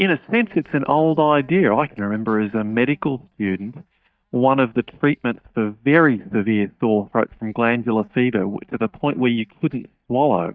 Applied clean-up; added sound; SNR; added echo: neural mask model DeepFilterNet 3.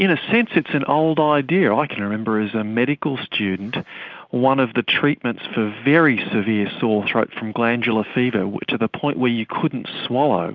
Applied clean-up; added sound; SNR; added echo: none; none; none; none.